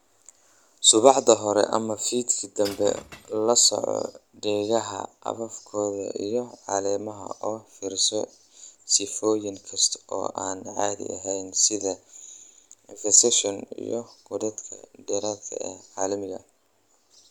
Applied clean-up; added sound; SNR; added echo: none; Shatter / Crushing; 20 dB; none.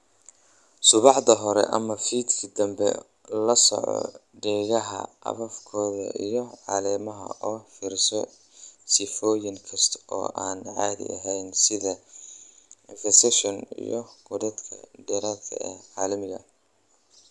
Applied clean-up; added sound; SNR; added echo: none; none; none; none.